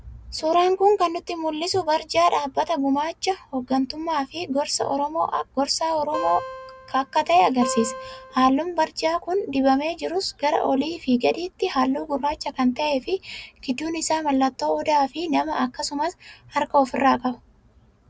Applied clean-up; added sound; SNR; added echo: none; Acoustic guitar; 10 dB; none.